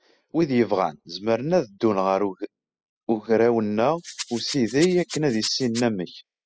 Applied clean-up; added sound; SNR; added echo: classical method spectral subtraction.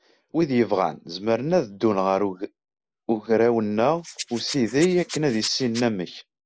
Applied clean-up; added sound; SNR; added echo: neural mask model Resemble Enhance denoiser.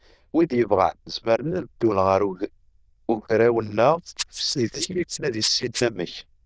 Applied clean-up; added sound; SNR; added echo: neural diffusion model UNIVERSE++.